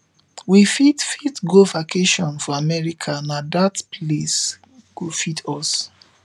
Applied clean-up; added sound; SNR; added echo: none; none; none; none.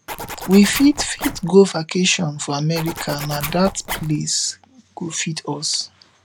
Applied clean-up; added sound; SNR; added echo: none; Zipper (clothing); 10 dB; none.